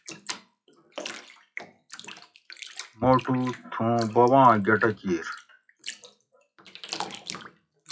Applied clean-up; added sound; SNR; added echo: classical method WPE with log-MMSE.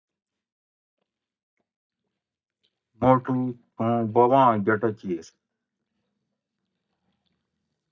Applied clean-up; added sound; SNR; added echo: neural mask model DeepFilterNet 3.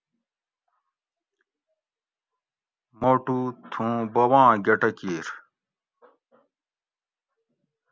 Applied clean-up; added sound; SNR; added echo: none; none; none; none.